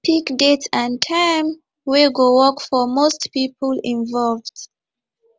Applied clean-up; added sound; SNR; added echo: none; none; none; none.